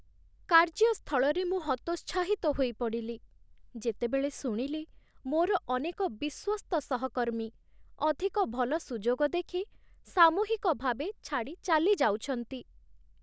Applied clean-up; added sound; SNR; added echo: none; none; none; none.